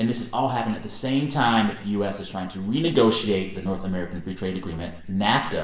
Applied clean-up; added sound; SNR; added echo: none; none; none; reverberation time 0.8 s.